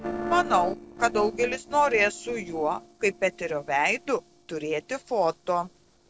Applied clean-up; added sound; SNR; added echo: neural separator model SepFormer DNS4.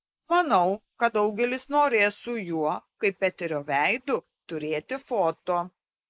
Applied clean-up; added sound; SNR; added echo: neural mask model Resemble Enhance denoiser.